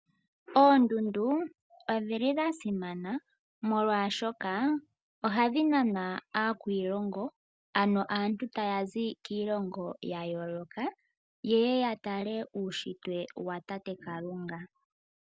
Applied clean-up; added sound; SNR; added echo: none; none; none; none.